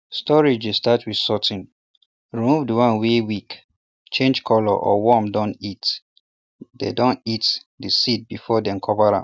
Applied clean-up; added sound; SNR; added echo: none; none; none; none.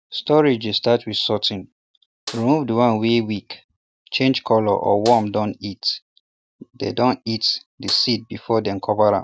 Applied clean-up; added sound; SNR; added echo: none; Snare drum; 19 dB; none.